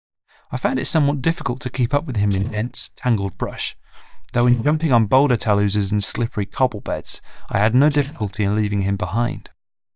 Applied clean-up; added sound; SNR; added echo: neural mask model DeepFilterNet 3.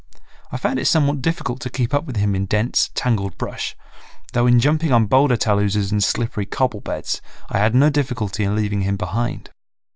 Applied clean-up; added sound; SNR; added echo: none; none; none; none.